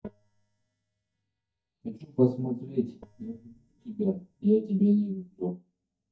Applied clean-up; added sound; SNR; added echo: neural mask model DeepFilterNet 3.